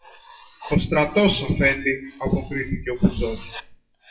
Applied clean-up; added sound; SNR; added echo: classical method WPE with log-MMSE.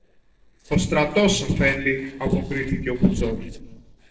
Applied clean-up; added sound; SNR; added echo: neural separator model SepFormer DNS4.